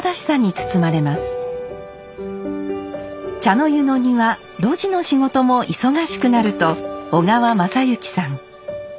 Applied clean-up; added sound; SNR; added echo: none; none; none; none.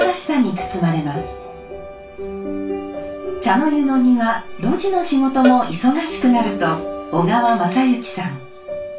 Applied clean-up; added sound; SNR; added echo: none; Cowbell; 13 dB; reverberation time 0.2 s.